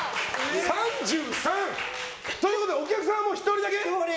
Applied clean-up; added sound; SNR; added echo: none; none; none; none.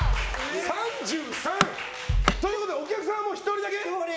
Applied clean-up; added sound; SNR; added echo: none; Bass drum + Tools; 1 dB; none.